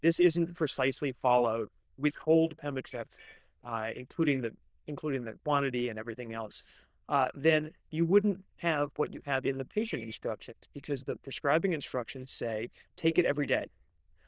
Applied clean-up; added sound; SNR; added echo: neural diffusion model UNIVERSE++.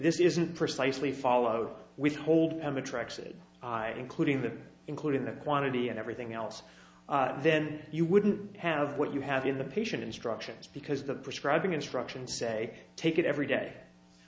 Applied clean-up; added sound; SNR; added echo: none; none; none; none.